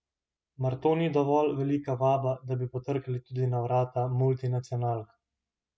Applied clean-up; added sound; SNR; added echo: none; none; none; none.